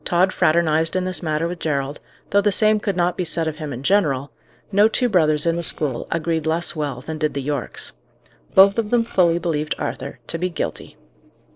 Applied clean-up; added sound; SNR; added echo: neural separator model SepFormer DNS4.